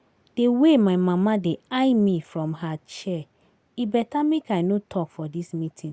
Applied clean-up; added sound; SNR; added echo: none; none; none; none.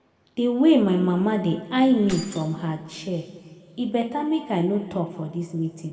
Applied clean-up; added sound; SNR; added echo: none; Keys jangling; 18 dB; reverberation time 1.8 s.